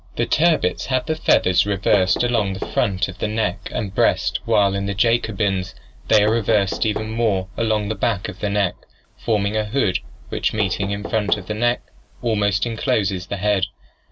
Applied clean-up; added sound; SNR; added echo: none; Knock; 15 dB; none.